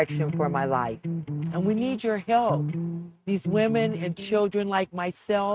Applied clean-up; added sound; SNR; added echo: neural mask model RNNoise.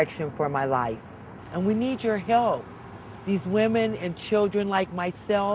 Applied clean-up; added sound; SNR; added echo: none; none; none; none.